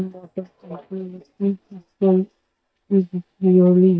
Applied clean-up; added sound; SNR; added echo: neural mask model DeepFilterNet 3.